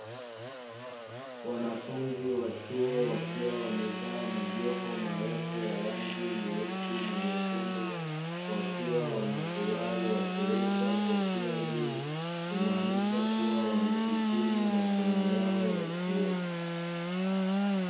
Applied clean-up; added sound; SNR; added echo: none; Sawing / Engine; -3 dB; reverberation time 0.7 s.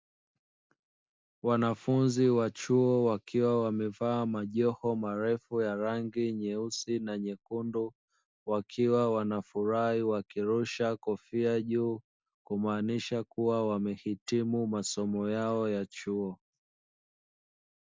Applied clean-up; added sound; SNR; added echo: none; none; none; none.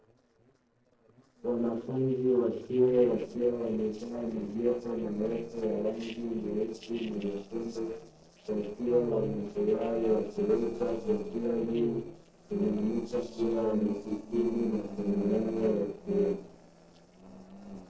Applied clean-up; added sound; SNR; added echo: neural separator model SepFormer DNS4.